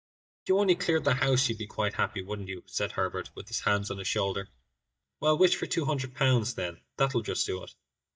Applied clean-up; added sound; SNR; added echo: neural mask model DeepFilterNet 3.